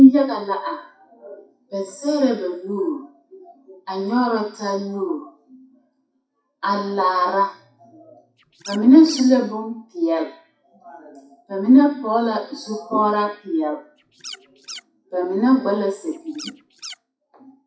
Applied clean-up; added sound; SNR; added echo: classical method WPE with log-MMSE.